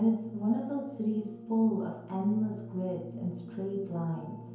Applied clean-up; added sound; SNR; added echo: none; none; none; reverberation time 0.9 s.